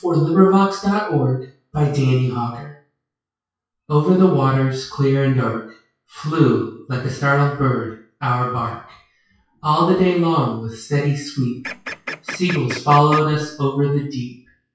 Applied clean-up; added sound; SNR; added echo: classical method WPE with log-MMSE.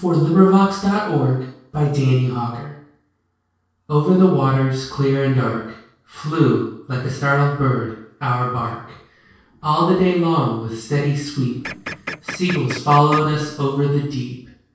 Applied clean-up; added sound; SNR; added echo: neural separator model SepFormer DNS4.